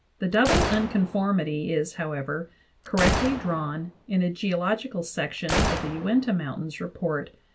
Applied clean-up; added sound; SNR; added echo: none; Gunshot, gunfire; 5 dB; none.